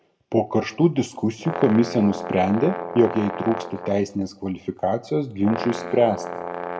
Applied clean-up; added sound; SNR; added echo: none; Brass instrument; 10 dB; reverberation time 0.6 s.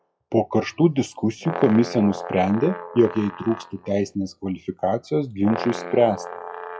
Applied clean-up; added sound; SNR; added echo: classical method WPE with log-MMSE.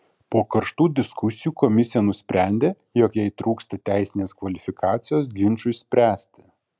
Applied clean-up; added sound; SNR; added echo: none; none; none; none.